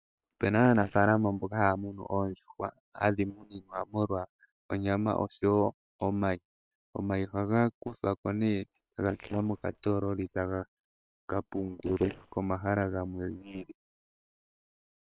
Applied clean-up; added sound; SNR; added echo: neural separator model SepFormer WHAM!.